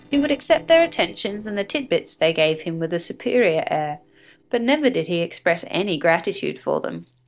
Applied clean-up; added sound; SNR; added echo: neural separator model SepFormer DNS4.